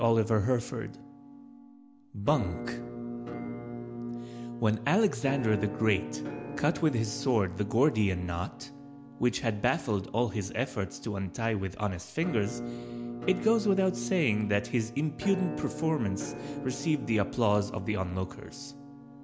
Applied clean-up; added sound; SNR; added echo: none; Musical instrument; 10 dB; none.